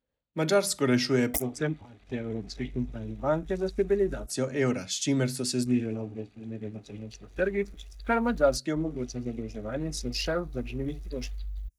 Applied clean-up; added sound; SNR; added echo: neural mask model DeepFilterNet 3.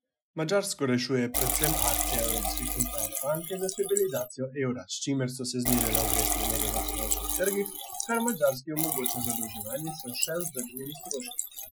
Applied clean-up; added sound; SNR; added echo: classical method Wiener filter.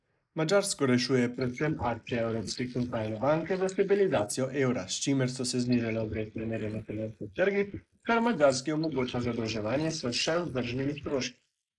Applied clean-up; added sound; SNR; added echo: neural mask model Resemble Enhance denoiser.